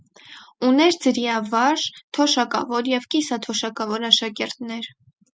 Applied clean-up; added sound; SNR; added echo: none; none; none; none.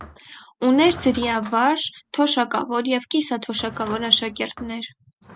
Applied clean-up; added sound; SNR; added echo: none; Drawer open or close / Wood; 19 dB; none.